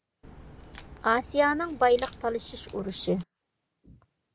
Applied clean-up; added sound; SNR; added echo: none; Crack; 17 dB; none.